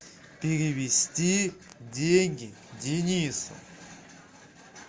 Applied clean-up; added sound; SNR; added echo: none; none; none; none.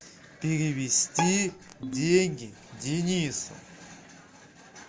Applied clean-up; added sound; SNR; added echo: none; Ringtone + Bowed string instrument; 8 dB; none.